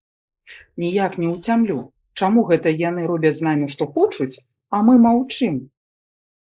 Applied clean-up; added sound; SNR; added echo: neural mask model Resemble Enhance denoiser.